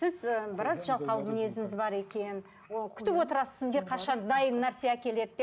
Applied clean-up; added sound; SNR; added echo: none; none; none; none.